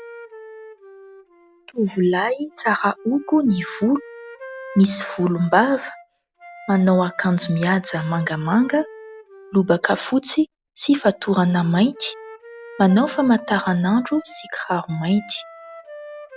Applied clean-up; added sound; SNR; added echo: none; Wind instrument, woodwind instrument; 19 dB; none.